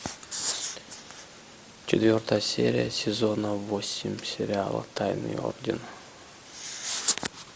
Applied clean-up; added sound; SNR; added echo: none; none; none; none.